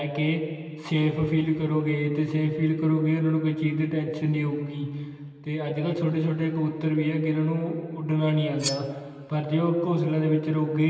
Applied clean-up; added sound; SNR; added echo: none; Cutlery, silverware; 12 dB; reverberation time 2.5 s.